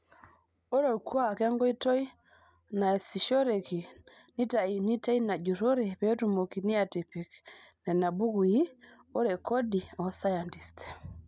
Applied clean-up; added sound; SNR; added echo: none; none; none; none.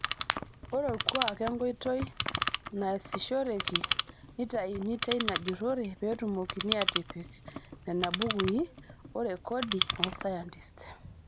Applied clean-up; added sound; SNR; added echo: none; Clock; -2 dB; none.